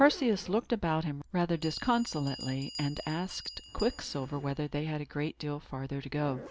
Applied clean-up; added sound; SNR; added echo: none; Bell + Zipper (clothing); 16 dB; none.